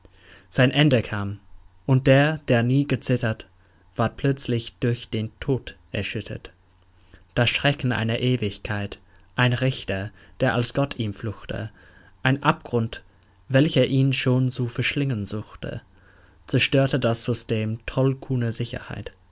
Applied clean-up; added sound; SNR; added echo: none; none; none; none.